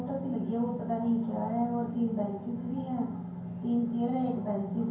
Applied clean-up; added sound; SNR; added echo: none; none; none; reverberation time 0.9 s.